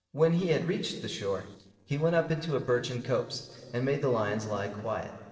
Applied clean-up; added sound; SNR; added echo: neural separator model SepFormer DNS4.